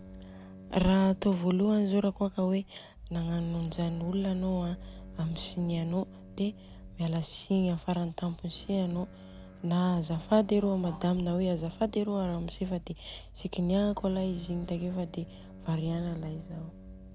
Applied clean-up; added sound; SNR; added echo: none; Bowed string instrument; 20 dB; none.